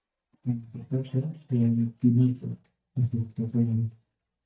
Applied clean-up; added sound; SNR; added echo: neural mask model DeepFilterNet 3.